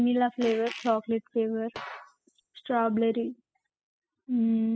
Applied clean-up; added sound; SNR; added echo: classical method spectral subtraction.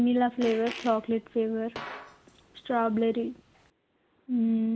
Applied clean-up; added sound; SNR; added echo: none; Fart; 16 dB; none.